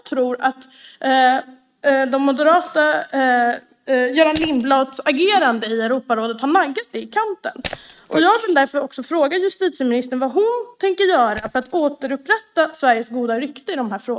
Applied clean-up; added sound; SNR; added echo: neural mask model RNNoise.